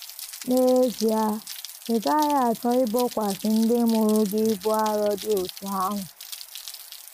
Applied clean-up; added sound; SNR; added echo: none; Rain; 15 dB; none.